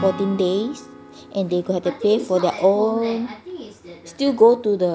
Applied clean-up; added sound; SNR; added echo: none; Acoustic guitar / Strum; 19 dB; none.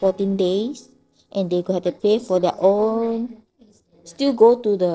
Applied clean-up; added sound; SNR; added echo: neural separator model SepFormer DNS4.